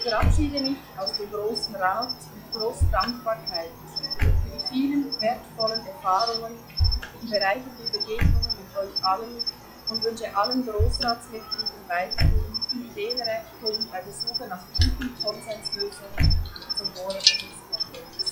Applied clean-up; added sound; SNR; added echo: classical method log-MMSE.